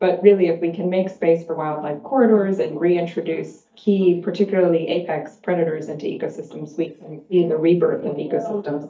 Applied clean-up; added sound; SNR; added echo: neural mask model DeepFilterNet 3.